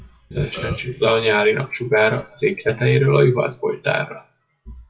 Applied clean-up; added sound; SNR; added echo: classical method WPE with log-MMSE.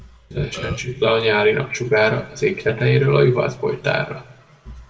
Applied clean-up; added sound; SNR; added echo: none; Burping, eructation; 16 dB; reverberation time 0.7 s.